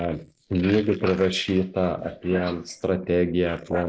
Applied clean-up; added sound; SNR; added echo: neural mask model Resemble Enhance denoiser.